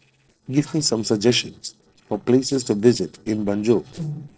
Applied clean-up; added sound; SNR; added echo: neural separator model SepFormer DNS4.